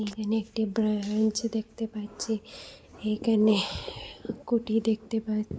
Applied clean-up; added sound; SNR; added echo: none; none; none; none.